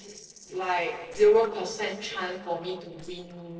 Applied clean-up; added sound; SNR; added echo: neural separator model SepFormer DNS4.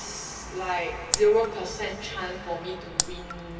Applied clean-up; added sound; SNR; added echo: none; Raindrop; 2 dB; reverberation time 2.5 s.